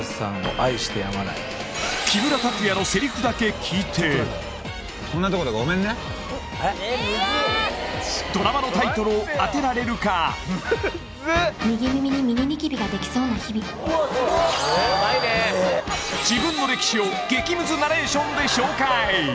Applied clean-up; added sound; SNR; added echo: none; none; none; none.